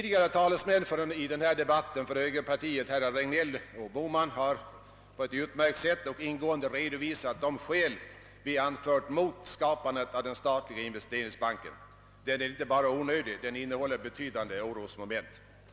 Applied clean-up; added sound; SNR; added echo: none; none; none; none.